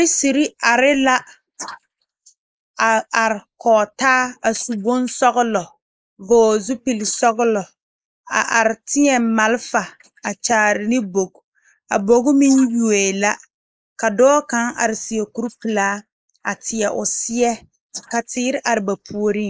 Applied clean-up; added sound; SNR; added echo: neural mask model Resemble Enhance denoiser.